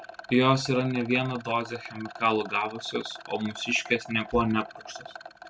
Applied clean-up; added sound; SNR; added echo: none; Rattle; 16 dB; none.